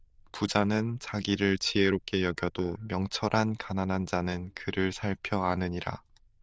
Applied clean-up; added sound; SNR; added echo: neural diffusion model UNIVERSE++.